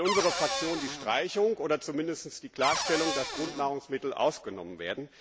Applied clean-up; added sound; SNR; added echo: none; Cupboard open or close / Door; 3 dB; none.